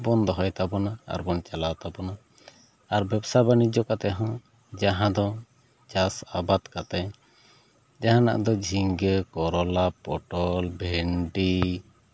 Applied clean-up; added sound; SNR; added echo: none; none; none; none.